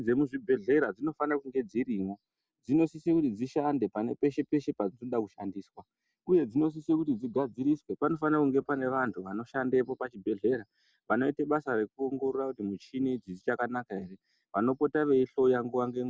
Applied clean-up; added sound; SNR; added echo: none; none; none; none.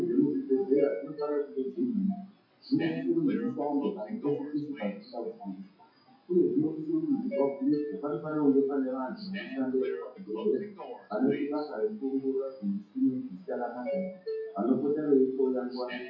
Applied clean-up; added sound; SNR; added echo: classical method WPE with log-MMSE.